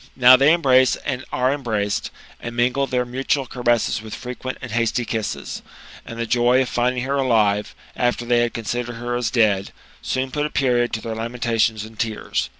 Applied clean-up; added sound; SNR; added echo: none; none; none; none.